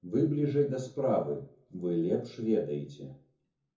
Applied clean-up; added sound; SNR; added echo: none; none; none; reverberation time 0.6 s.